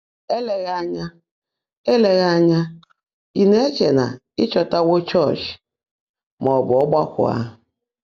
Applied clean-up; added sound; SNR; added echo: none; none; none; none.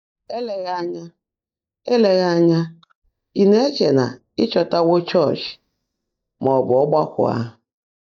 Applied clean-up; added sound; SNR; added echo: neural mask model DeepFilterNet 3.